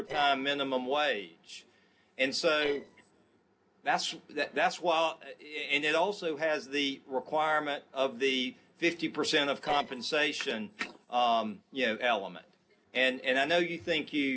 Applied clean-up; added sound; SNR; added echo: neural separator model SepFormer DNS4.